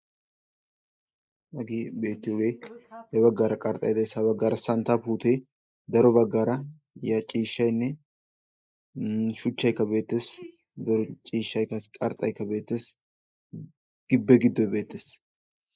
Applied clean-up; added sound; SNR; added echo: neural mask model Resemble Enhance denoiser.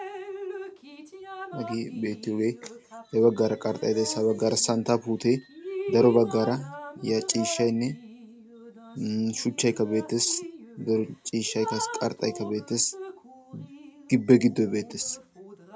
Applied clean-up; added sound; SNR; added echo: none; Drip; 12 dB; none.